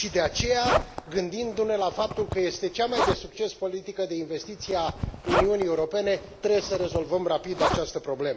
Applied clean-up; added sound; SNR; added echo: none; Zipper (clothing); 5 dB; none.